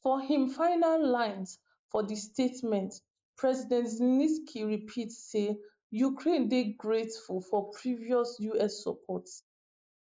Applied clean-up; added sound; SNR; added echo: neural mask model Resemble Enhance denoiser.